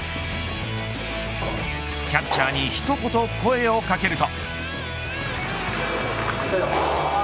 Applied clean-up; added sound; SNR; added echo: none; none; none; none.